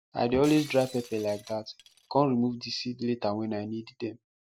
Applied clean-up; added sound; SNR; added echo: none; Shatter; 19 dB; none.